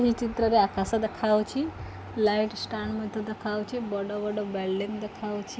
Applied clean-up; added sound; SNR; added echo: none; none; none; none.